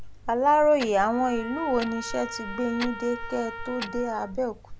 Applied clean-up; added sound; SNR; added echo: none; Clock + Trumpet; 11 dB; none.